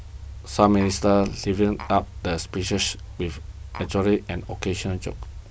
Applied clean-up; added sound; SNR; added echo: none; Tap; 17 dB; none.